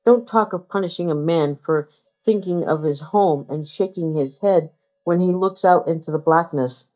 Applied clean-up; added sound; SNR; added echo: neural mask model DeepFilterNet 3.